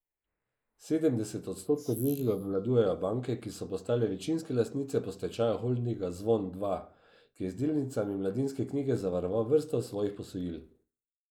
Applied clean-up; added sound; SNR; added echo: neural mask model Resemble Enhance denoiser.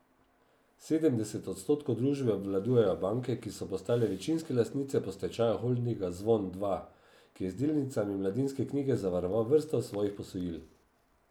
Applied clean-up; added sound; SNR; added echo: none; none; none; none.